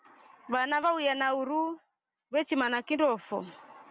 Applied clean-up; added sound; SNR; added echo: none; none; none; none.